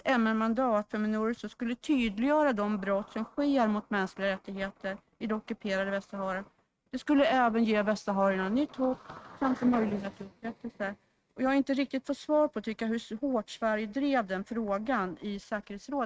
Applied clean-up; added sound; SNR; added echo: neural mask model RNNoise.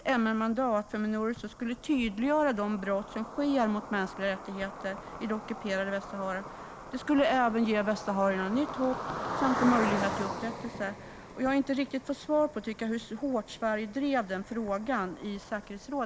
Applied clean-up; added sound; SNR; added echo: none; Cricket; 10 dB; none.